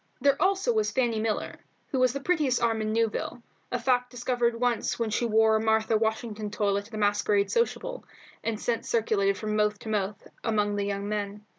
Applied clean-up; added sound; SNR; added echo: none; none; none; none.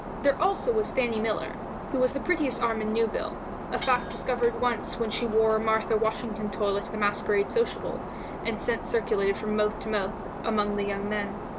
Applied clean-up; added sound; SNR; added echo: none; Shatter; 7 dB; none.